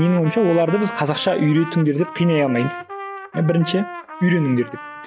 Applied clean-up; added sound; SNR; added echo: none; Trumpet; 13 dB; none.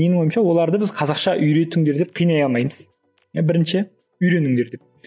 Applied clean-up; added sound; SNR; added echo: none; none; none; none.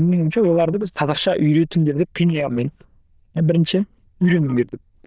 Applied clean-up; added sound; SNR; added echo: neural diffusion model UNIVERSE++.